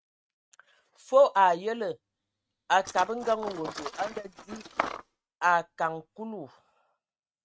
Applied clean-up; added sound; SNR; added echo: neural mask model RNNoise.